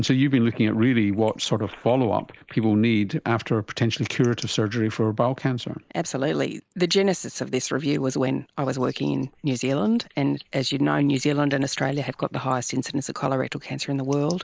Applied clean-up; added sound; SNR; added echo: neural mask model Resemble Enhance denoiser.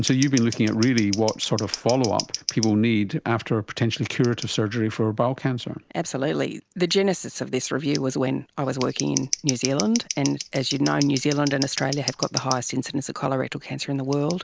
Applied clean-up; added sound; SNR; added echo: none; Scissors; 12 dB; none.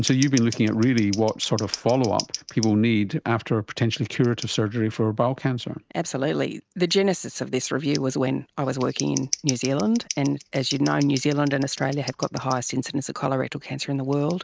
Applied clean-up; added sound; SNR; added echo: neural mask model RNNoise.